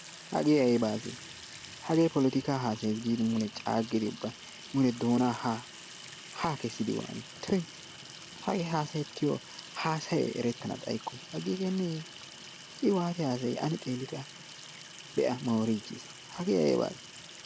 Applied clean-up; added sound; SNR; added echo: none; Sink (filling or washing) / Water tap, faucet; 15 dB; none.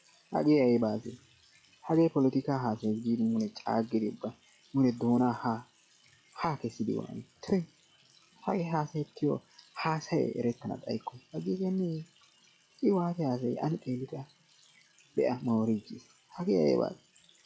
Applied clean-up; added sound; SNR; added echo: classical method log-MMSE.